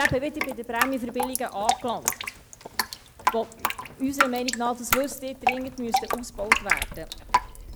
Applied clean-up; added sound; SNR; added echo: none; Drip; -2 dB; none.